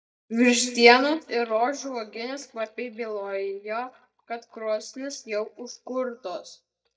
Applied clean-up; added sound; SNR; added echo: neural mask model DeepFilterNet 3.